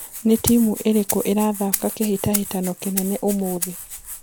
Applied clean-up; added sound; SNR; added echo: none; Rattle (instrument); 8 dB; none.